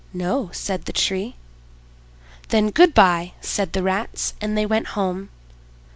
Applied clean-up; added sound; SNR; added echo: none; none; none; none.